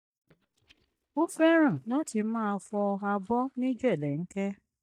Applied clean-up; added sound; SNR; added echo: neural mask model DeepFilterNet 3.